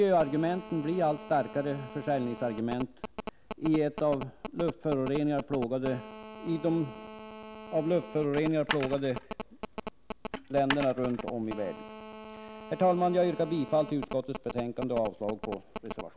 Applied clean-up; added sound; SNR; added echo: none; Coin (dropping) + Telephone; 11 dB; none.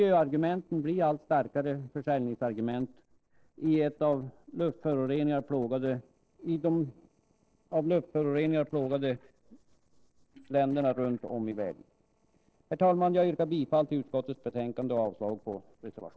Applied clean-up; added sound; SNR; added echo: neural separator model SepFormer DNS4.